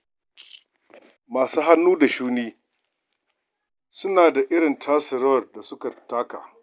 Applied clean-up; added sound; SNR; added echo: none; none; none; none.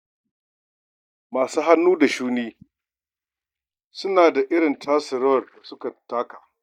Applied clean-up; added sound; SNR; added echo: neural mask model DeepFilterNet 3.